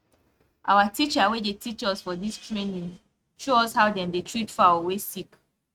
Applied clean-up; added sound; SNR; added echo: neural mask model RNNoise.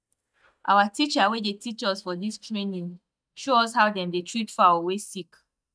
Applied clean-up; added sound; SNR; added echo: neural mask model DeepFilterNet 3.